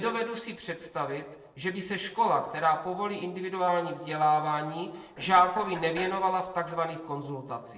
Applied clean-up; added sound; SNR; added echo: neural separator model SepFormer DNS4.